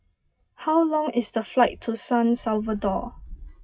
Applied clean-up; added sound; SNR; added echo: classical method WPE with log-MMSE.